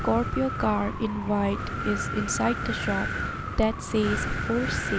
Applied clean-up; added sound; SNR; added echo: none; Wind; 3 dB; none.